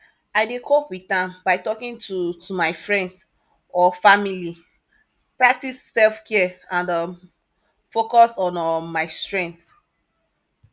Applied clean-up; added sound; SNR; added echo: none; none; none; none.